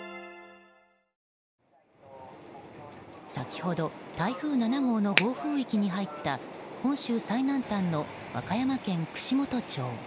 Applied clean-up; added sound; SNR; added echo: none; Finger snapping; -3 dB; none.